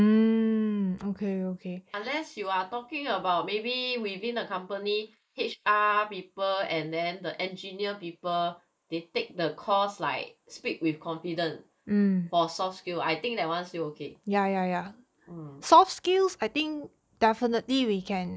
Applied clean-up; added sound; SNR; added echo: neural mask model Resemble Enhance denoiser.